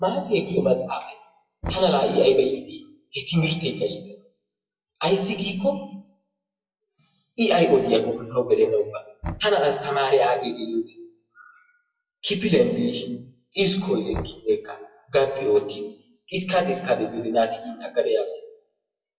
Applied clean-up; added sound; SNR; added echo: classical method WPE with log-MMSE.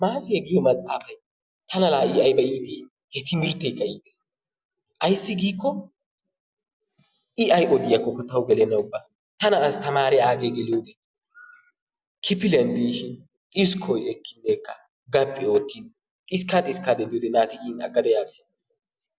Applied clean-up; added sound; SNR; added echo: none; none; none; none.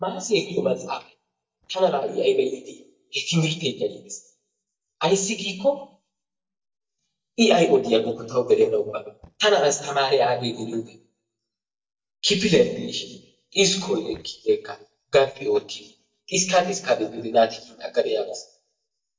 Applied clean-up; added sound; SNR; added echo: neural mask model DeepFilterNet 3.